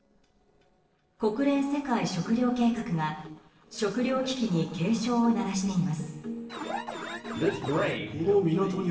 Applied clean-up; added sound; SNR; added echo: neural separator model SepFormer DNS4.